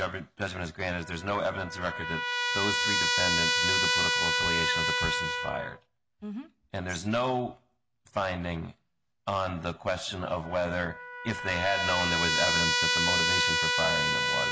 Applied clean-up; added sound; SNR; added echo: none; Trumpet; -3 dB; none.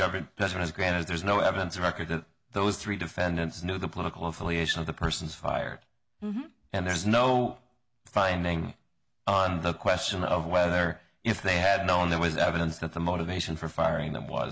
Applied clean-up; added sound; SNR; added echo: none; none; none; none.